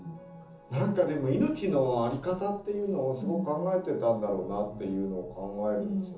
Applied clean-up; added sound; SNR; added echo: none; none; none; reverberation time 0.7 s.